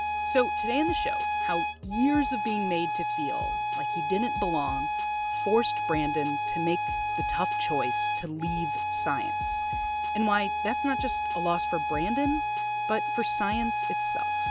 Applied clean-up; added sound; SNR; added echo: none; Harmonica; -2 dB; none.